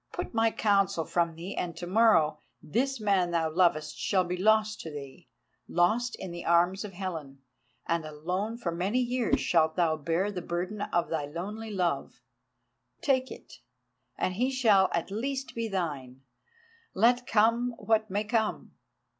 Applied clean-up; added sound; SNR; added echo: none; Whoosh, swoosh, swish; 10 dB; none.